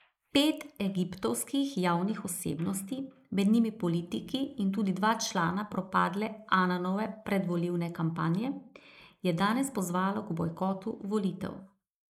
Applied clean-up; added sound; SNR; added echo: neural mask model Resemble Enhance denoiser.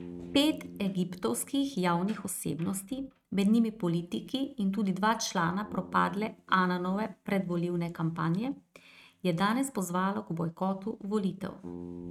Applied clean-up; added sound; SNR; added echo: neural mask model RNNoise.